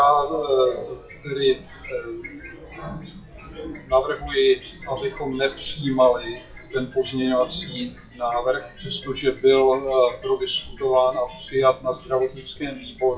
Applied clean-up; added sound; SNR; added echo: classical method WPE with log-MMSE.